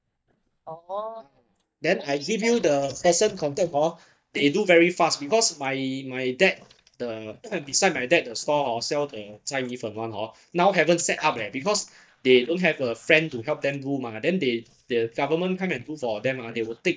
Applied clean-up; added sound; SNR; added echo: neural mask model DeepFilterNet 3.